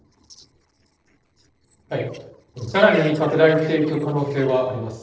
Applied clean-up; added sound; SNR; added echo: neural separator model SepFormer DNS4.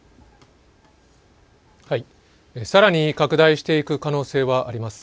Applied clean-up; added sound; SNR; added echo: none; none; none; none.